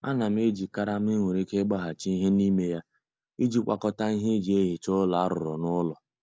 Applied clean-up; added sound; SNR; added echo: none; none; none; none.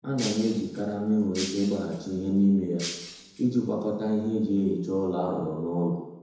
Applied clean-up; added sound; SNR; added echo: none; Shatter; 14 dB; reverberation time 1.0 s.